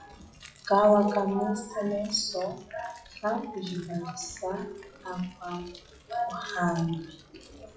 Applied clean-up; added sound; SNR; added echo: classical method WPE with log-MMSE.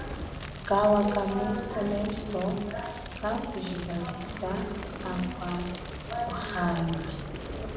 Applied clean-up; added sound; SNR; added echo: none; Fire; 7 dB; reverberation time 1.0 s.